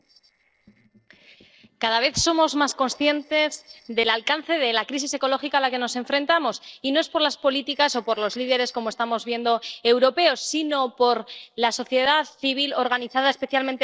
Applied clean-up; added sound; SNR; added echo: neural separator model SepFormer DNS4.